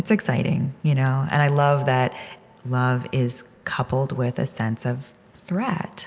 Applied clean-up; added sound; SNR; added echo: none; none; none; none.